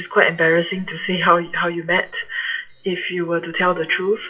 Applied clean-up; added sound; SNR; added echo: classical method WPE with log-MMSE.